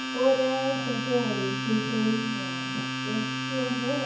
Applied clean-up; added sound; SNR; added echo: none; Domestic sounds, home sounds; 2 dB; reverberation time 0.6 s.